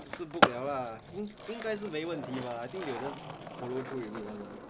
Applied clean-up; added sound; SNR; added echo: none; Skateboard; -2 dB; none.